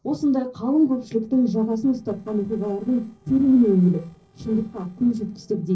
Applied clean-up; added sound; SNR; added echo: neural separator model SepFormer DNS4.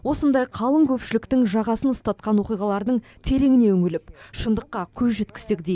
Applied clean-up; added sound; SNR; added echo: none; none; none; none.